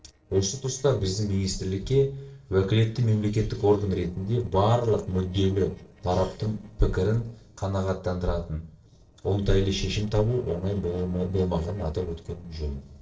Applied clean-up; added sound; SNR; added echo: neural separator model SepFormer DNS4.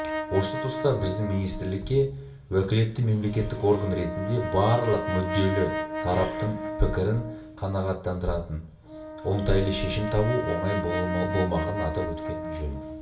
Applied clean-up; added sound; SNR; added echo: none; Brass instrument; 7 dB; reverberation time 0.3 s.